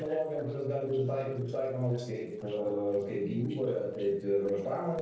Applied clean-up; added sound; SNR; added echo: neural separator model SepFormer DNS4.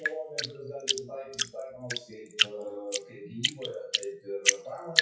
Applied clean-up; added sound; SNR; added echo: classical method WPE with log-MMSE.